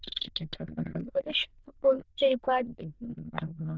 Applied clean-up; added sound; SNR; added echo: neural diffusion model UNIVERSE++.